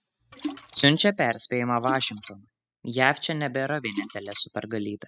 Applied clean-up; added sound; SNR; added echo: classical method spectral subtraction.